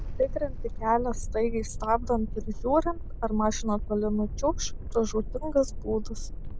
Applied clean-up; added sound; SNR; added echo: none; Thunderstorm; 4 dB; none.